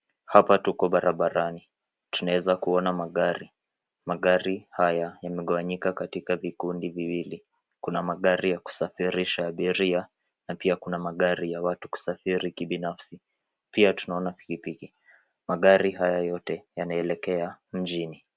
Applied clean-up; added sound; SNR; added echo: none; none; none; none.